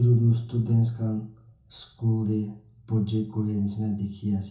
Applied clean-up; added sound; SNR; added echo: none; none; none; reverberation time 0.6 s.